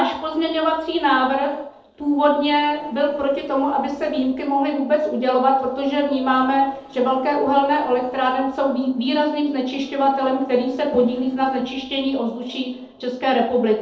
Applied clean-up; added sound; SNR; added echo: neural separator model SepFormer DNS4.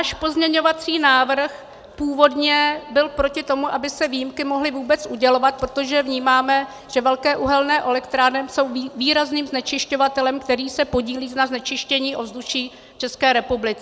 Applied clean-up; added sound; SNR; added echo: none; none; none; none.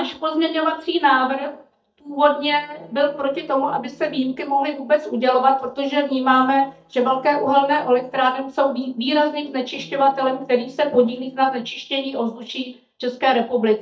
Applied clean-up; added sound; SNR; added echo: neural mask model DeepFilterNet 3.